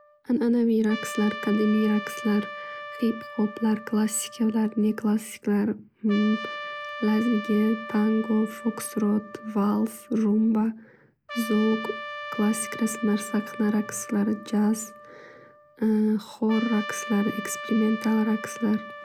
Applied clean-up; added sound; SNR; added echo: none; Trumpet; 13 dB; none.